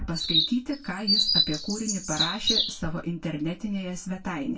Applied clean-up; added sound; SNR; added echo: none; Chirp, tweet; -3 dB; reverberation time 0.1 s.